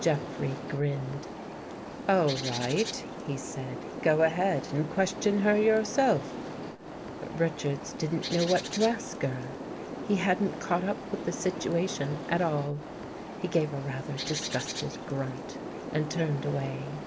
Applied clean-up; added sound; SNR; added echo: none; Bird; 8 dB; none.